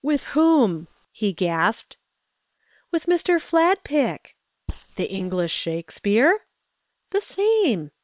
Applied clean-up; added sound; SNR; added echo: neural separator model SepFormer WHAM!.